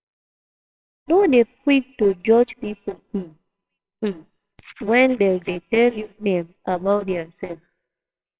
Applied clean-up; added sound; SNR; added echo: neural separator model SepFormer WHAMR!.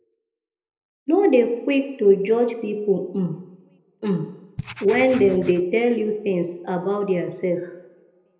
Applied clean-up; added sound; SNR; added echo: none; Writing; 13 dB; reverberation time 0.8 s.